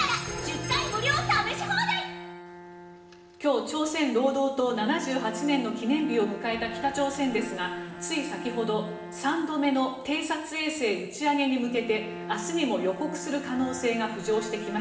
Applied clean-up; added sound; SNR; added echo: none; Bowed string instrument; 12 dB; reverberation time 1.2 s.